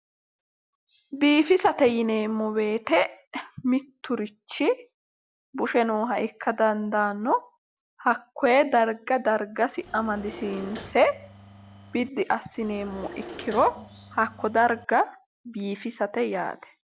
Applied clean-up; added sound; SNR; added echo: none; Engine / Mechanisms; 17 dB; none.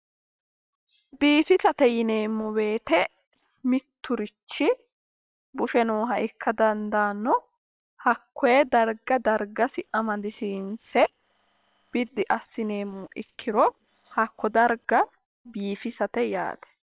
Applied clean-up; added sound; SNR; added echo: neural separator model SepFormer WHAM!.